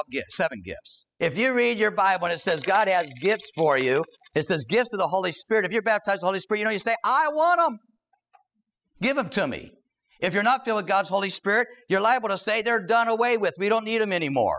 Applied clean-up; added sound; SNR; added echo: classical method spectral subtraction.